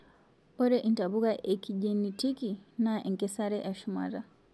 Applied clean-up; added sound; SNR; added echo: none; none; none; none.